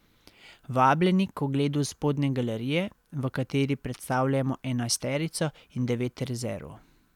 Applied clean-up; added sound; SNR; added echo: none; none; none; none.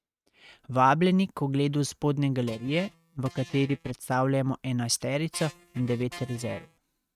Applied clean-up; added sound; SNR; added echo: neural mask model RNNoise.